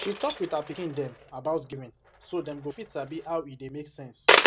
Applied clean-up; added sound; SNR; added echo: none; Coin (dropping); -4 dB; none.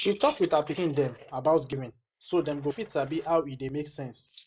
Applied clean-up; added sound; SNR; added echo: neural mask model Resemble Enhance denoiser.